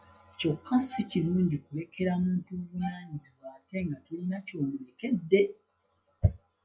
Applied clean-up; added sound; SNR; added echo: classical method log-MMSE.